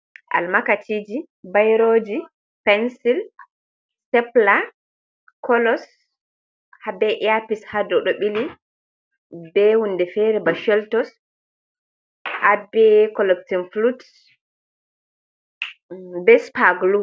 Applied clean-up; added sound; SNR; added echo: none; none; none; none.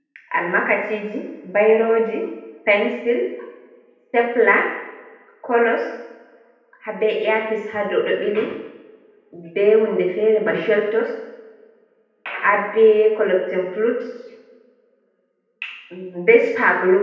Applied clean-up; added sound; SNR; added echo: none; none; none; reverberation time 0.9 s.